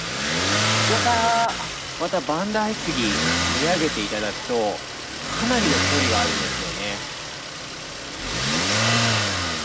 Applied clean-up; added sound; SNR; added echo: none; Motor vehicle (road); -3 dB; none.